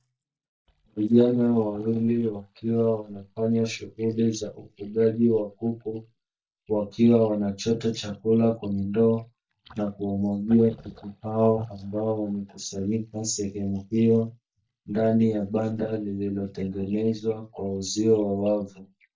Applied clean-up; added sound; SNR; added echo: neural mask model DeepFilterNet 3.